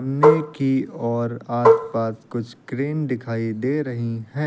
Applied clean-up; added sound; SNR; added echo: none; Marimba, xylophone; -4 dB; none.